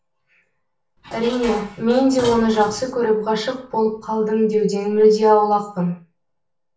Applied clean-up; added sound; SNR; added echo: none; Dishes, pots, and pans; 17 dB; reverberation time 0.4 s.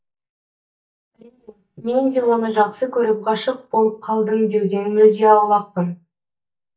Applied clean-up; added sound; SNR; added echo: neural mask model DeepFilterNet 3.